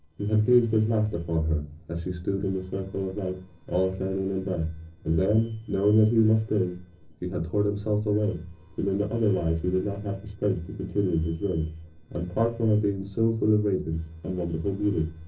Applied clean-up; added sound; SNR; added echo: neural separator model SepFormer DNS4.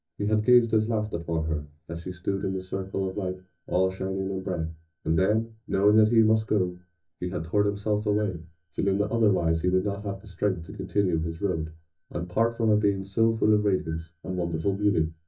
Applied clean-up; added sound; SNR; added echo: neural mask model DeepFilterNet 3.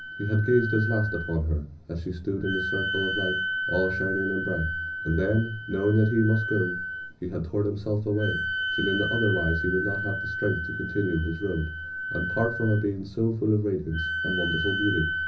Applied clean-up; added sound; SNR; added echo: none; Wind instrument, woodwind instrument; 5 dB; reverberation time 0.4 s.